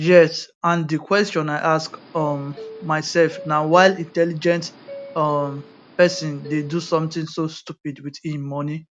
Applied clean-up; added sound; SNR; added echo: none; Subway, metro, underground; 18 dB; none.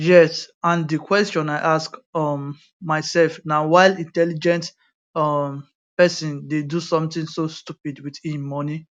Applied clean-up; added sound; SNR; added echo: none; none; none; none.